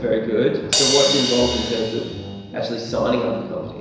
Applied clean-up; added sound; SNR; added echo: none; Crash cymbal; 4 dB; reverberation time 1.0 s.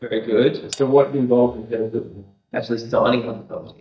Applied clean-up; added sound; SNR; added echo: neural mask model DeepFilterNet 3.